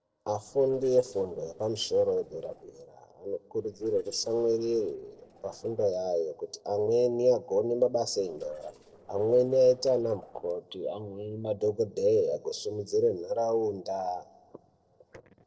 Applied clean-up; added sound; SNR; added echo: neural separator model SepFormer DNS4.